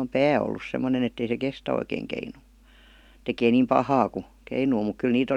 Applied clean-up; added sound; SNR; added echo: none; none; none; none.